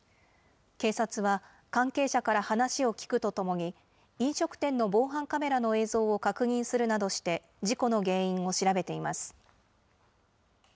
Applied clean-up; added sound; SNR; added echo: none; none; none; none.